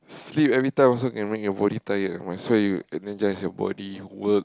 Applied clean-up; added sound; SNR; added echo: none; none; none; none.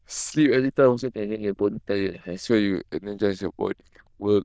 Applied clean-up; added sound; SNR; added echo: neural diffusion model UNIVERSE++.